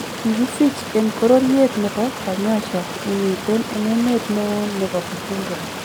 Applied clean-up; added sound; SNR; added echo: none; Stream; 9 dB; none.